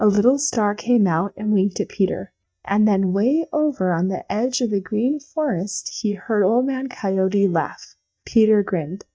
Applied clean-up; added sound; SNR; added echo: neural mask model DeepFilterNet 3.